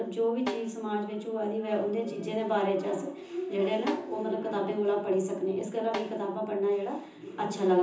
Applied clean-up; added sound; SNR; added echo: none; Snare drum; 12 dB; reverberation time 0.6 s.